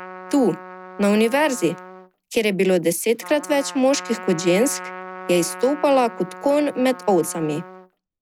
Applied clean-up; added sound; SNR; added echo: none; Trumpet; 16 dB; none.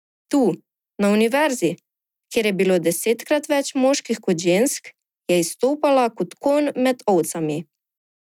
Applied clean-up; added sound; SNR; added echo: none; none; none; none.